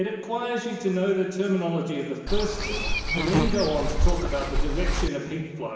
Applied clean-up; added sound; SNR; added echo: none; Walk, footsteps / Insect; -3 dB; reverberation time 1.2 s.